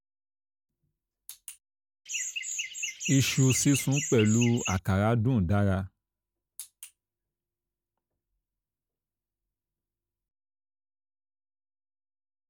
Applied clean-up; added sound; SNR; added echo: none; Chirp, tweet; 4 dB; none.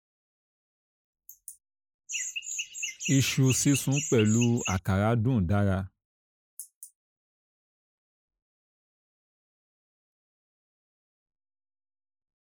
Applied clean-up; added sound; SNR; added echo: neural mask model Resemble Enhance denoiser.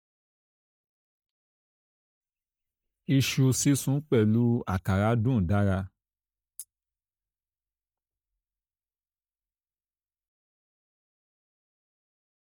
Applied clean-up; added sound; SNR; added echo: neural mask model DeepFilterNet 3.